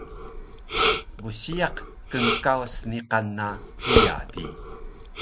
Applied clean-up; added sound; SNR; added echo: none; Respiratory sounds; -3 dB; none.